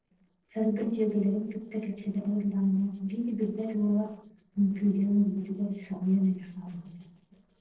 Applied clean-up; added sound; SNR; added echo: neural separator model SepFormer DNS4.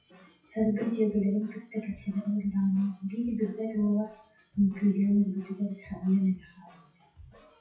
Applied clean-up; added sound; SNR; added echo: classical method WPE with log-MMSE.